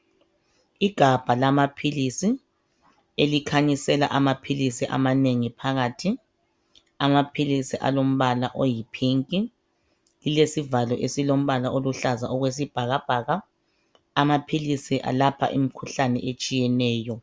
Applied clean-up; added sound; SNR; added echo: none; none; none; none.